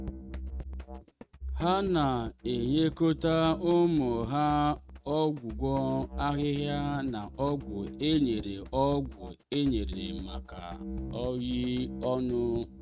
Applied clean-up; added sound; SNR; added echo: neural mask model RNNoise.